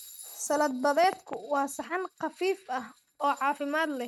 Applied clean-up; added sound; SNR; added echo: neural mask model RNNoise.